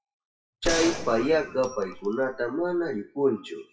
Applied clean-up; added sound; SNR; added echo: classical method WPE with log-MMSE.